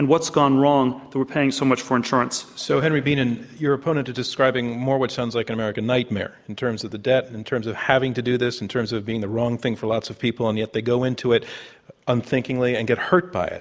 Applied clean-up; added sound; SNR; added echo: none; none; none; none.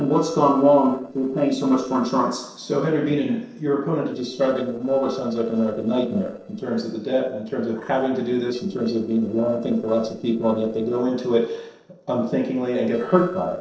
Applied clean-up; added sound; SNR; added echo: neural separator model SepFormer DNS4.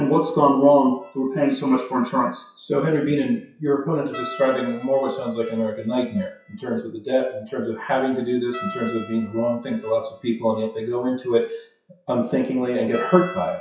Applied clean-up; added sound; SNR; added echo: classical method WPE with log-MMSE.